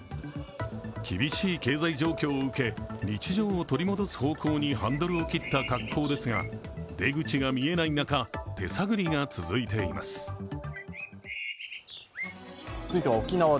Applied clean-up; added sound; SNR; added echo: none; Bird; 11 dB; none.